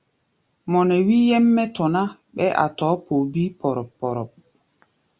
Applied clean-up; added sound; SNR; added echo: none; none; none; none.